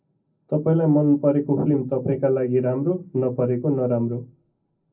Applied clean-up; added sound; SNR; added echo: none; none; none; reverberation time 0.4 s.